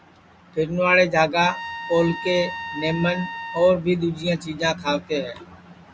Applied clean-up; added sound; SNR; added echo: none; Trumpet; 11 dB; none.